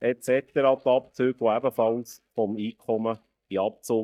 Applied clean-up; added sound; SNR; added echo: neural mask model DeepFilterNet 3.